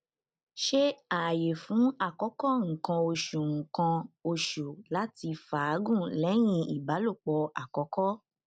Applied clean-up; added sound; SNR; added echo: none; none; none; none.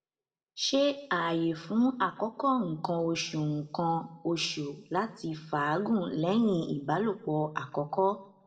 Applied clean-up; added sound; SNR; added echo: none; none; none; reverberation time 0.7 s.